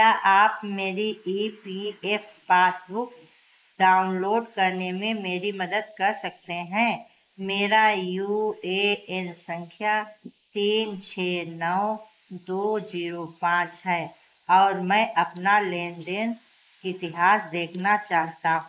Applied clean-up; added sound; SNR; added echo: neural mask model Resemble Enhance denoiser.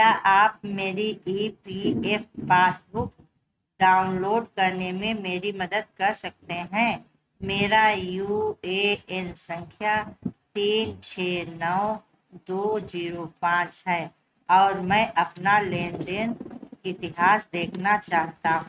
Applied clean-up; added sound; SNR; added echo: neural mask model RNNoise.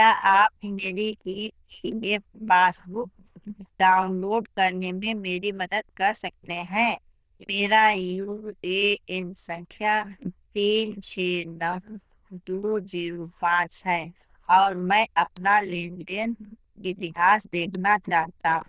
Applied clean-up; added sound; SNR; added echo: neural diffusion model UNIVERSE++.